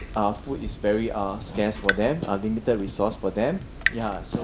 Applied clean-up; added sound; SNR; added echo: none; Drip / Water tap, faucet; 7 dB; reverberation time 0.5 s.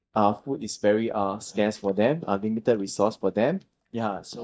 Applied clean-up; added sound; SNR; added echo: neural mask model DeepFilterNet 3.